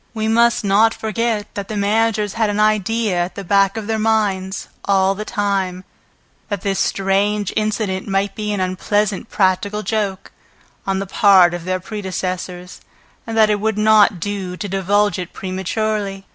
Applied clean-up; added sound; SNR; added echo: none; none; none; none.